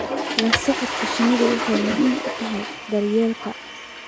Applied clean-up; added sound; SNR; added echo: none; Toilet flush / Water; 3 dB; none.